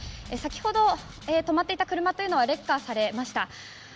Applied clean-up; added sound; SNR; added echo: none; Rattle (instrument) + Boom; 19 dB; none.